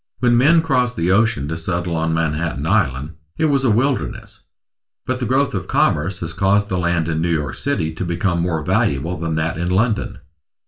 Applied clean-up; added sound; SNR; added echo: none; none; none; reverberation time 0.2 s.